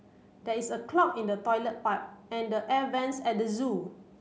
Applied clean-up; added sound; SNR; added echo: none; none; none; none.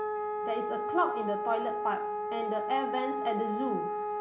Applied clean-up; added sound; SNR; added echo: none; Wind instrument, woodwind instrument; -1 dB; none.